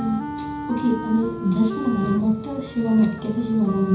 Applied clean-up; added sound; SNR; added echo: none; Wind instrument, woodwind instrument; 10 dB; reverberation time 0.5 s.